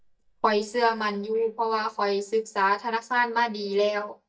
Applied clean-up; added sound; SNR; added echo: neural mask model DeepFilterNet 3.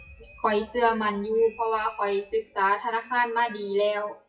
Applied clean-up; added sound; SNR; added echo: classical method WPE with log-MMSE.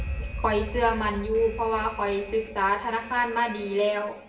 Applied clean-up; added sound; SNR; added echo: none; Alarm; 10 dB; reverberation time 0.6 s.